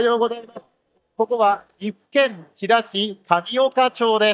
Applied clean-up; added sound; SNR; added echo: neural mask model DeepFilterNet 3.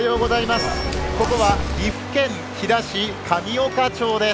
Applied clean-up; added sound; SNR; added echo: none; Zipper (clothing) / Telephone; 3 dB; none.